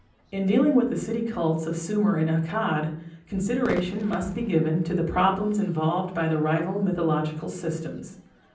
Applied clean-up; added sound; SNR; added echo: none; Crowd / Fireworks; 20 dB; reverberation time 0.6 s.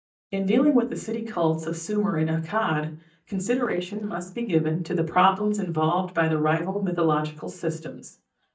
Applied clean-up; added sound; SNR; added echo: neural mask model DeepFilterNet 3.